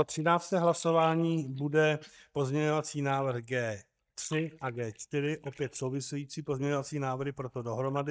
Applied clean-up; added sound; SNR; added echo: neural mask model DeepFilterNet 3.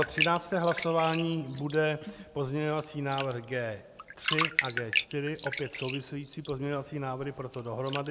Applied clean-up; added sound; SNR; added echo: none; Bathtub (filling or washing); 5 dB; none.